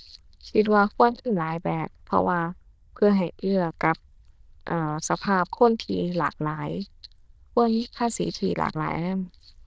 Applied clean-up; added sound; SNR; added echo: neural diffusion model UNIVERSE++.